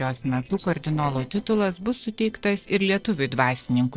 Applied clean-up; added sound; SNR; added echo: neural separator model SepFormer DNS4.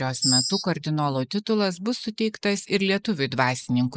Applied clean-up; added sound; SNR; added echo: neural mask model Resemble Enhance denoiser.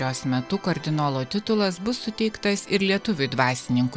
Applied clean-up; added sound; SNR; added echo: none; none; none; none.